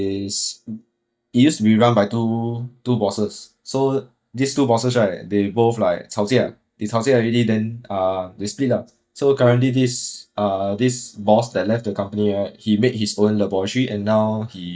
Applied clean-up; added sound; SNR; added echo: neural mask model DeepFilterNet 3.